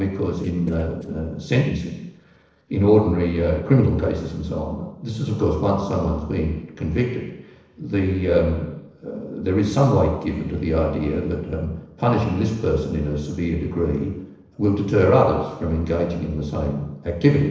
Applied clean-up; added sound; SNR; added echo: neural separator model SepFormer DNS4.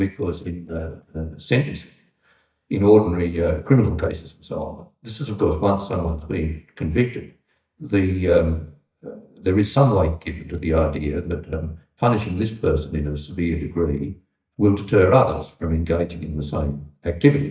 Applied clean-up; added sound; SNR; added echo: neural mask model DeepFilterNet 3.